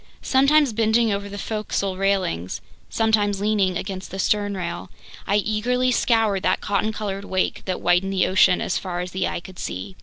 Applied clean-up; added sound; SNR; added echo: none; none; none; none.